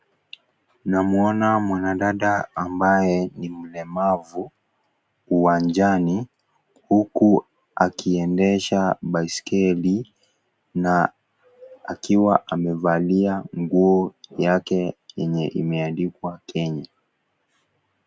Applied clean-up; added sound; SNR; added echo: none; none; none; none.